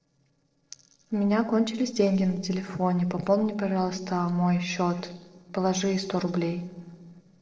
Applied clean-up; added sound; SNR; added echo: neural separator model SepFormer DNS4.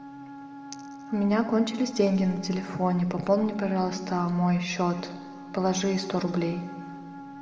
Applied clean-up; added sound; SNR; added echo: none; Wind instrument, woodwind instrument; 15 dB; reverberation time 1.6 s.